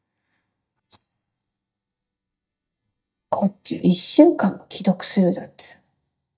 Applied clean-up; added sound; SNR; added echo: neural mask model DeepFilterNet 3.